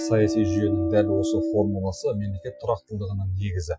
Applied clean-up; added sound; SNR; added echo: classical method Wiener filter.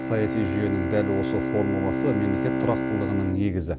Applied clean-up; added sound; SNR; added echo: none; Bowed string instrument; 0 dB; none.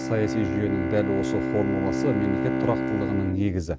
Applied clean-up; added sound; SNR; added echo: neural mask model RNNoise.